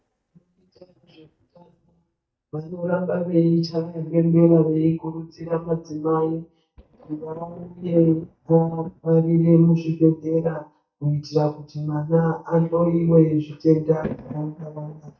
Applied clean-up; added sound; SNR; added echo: neural mask model DeepFilterNet 3.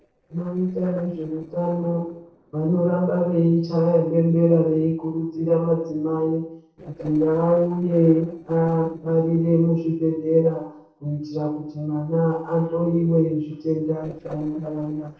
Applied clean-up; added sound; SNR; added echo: neural separator model SepFormer DNS4.